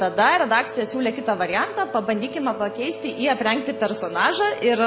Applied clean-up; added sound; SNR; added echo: none; Wind instrument, woodwind instrument; 12 dB; none.